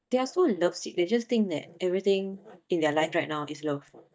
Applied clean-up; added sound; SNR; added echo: neural mask model DeepFilterNet 3.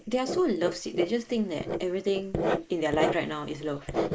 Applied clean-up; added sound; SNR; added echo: neural mask model Resemble Enhance denoiser.